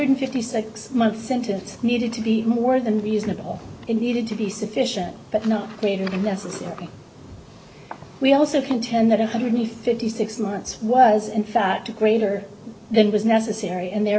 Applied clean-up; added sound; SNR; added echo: none; none; none; none.